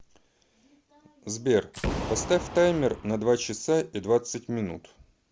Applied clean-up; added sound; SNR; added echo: none; Boom; 8 dB; none.